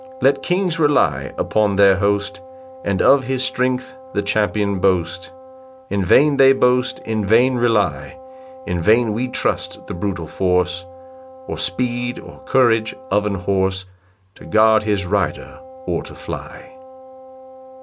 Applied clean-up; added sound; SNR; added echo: none; Wind instrument, woodwind instrument; 19 dB; none.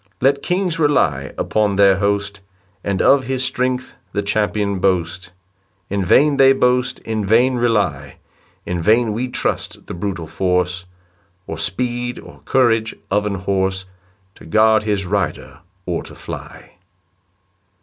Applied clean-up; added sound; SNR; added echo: none; none; none; none.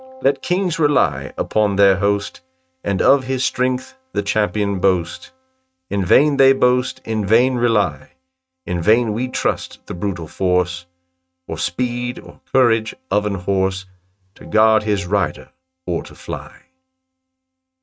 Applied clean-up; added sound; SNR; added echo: neural mask model RNNoise.